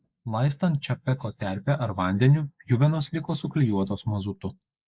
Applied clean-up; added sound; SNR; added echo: neural mask model Resemble Enhance denoiser.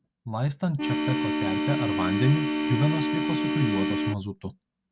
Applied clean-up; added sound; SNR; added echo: none; Organ; -2 dB; none.